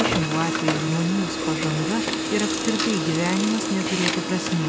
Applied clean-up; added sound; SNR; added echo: none; Printer; 0 dB; none.